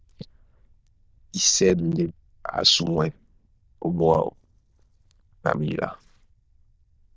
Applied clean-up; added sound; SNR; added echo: neural diffusion model UNIVERSE++.